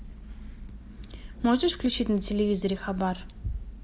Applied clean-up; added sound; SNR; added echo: none; none; none; none.